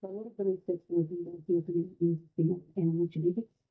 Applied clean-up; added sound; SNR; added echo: neural mask model DeepFilterNet 3.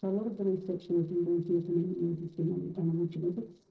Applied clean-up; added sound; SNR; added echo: neural separator model SepFormer DNS4.